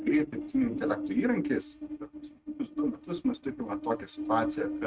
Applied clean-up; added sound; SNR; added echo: neural mask model RNNoise.